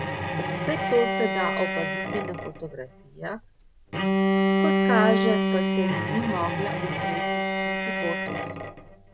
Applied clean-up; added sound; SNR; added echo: none; Bowed string instrument; -4 dB; none.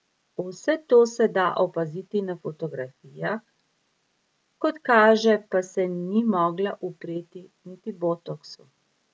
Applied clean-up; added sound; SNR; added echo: none; none; none; none.